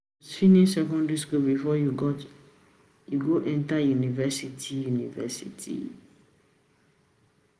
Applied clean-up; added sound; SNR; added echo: none; none; none; none.